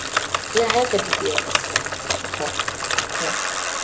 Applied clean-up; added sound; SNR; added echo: none; Bicycle; -3 dB; none.